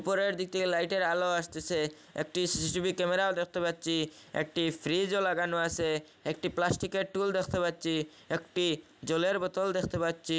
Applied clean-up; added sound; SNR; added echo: none; none; none; none.